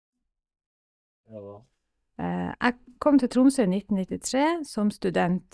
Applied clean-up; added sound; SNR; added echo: neural mask model DeepFilterNet 3.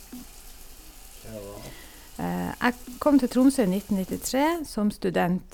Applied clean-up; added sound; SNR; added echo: none; Snare drum + Bathtub (filling or washing) / Water tap, faucet; 20 dB; none.